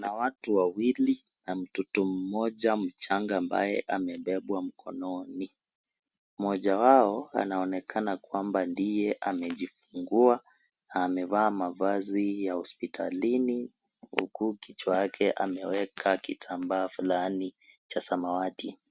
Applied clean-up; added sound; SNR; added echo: none; none; none; none.